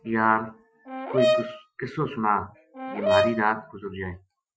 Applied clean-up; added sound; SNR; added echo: classical method Wiener filter.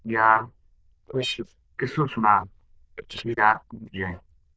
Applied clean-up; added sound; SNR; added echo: neural diffusion model UNIVERSE++.